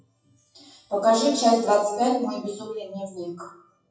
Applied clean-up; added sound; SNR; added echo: classical method WPE with log-MMSE.